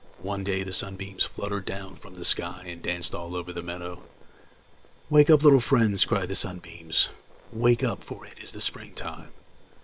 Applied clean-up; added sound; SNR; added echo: neural separator model SepFormer WHAM!.